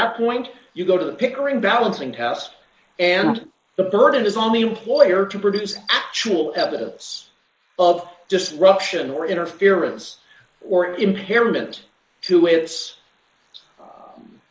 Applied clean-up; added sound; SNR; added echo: neural mask model Resemble Enhance denoiser.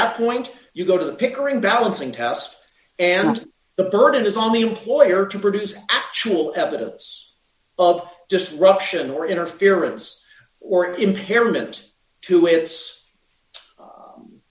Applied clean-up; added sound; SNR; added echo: none; none; none; none.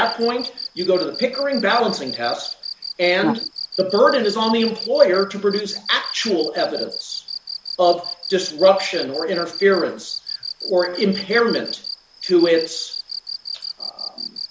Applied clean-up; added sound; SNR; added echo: none; Cricket; 11 dB; none.